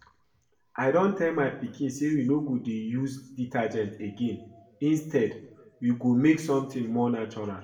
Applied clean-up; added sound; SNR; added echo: none; none; none; reverberation time 0.6 s.